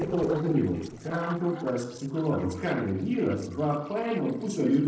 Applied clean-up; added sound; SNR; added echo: neural separator model SepFormer DNS4.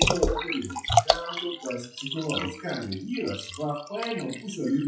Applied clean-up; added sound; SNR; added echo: classical method WPE with log-MMSE.